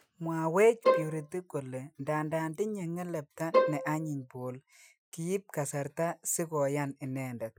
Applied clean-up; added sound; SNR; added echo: classical method Wiener filter.